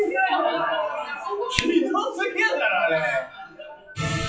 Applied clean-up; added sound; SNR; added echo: classical method WPE with log-MMSE.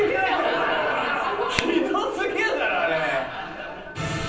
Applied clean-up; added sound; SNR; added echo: none; Hands; 17 dB; reverberation time 0.6 s.